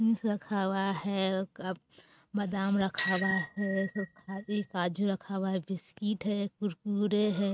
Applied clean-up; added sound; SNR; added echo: neural mask model RNNoise.